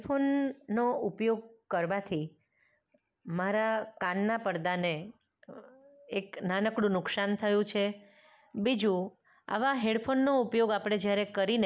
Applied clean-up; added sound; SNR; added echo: none; none; none; none.